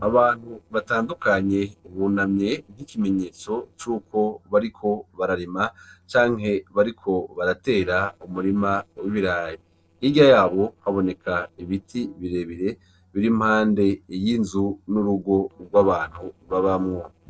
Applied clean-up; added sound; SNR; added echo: neural separator model SepFormer DNS4.